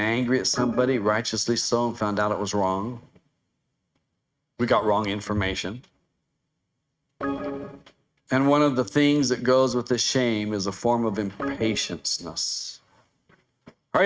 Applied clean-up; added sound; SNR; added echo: neural mask model RNNoise.